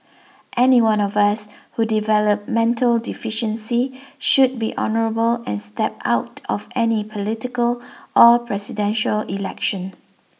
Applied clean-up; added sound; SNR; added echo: none; none; none; none.